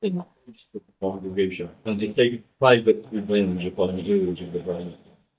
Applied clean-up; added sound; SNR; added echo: neural mask model DeepFilterNet 3.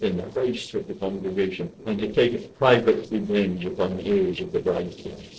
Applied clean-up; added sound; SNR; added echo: neural separator model SepFormer DNS4.